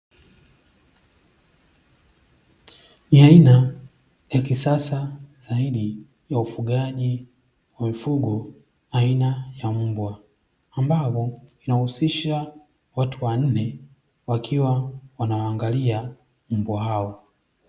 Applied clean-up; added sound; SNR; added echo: none; none; none; none.